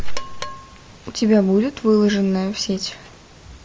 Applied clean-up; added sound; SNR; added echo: none; Percussion; 19 dB; none.